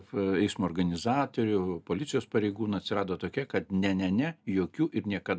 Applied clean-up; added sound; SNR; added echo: none; none; none; none.